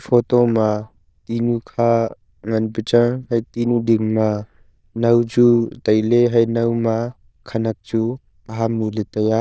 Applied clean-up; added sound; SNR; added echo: neural diffusion model UNIVERSE++.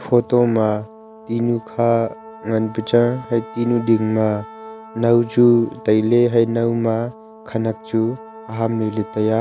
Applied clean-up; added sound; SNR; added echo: none; Brass instrument + Wind instrument, woodwind instrument; 19 dB; none.